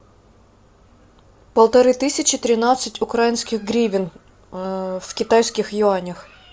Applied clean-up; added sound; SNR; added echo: none; none; none; none.